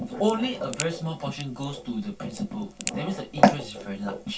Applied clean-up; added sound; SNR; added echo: none; Crack; 14 dB; reverberation time 0.2 s.